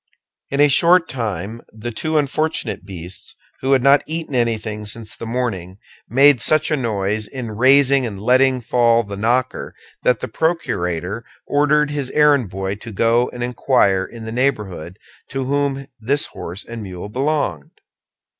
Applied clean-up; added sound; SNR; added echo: none; none; none; none.